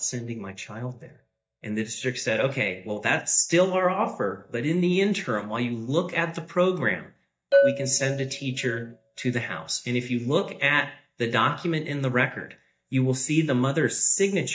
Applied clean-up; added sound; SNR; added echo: neural mask model DeepFilterNet 3.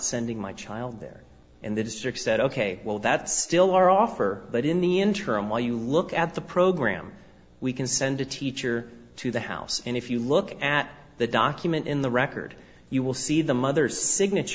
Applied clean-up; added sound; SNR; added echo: none; none; none; none.